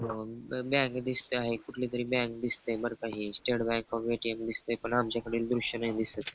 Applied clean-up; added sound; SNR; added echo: neural mask model Resemble Enhance denoiser.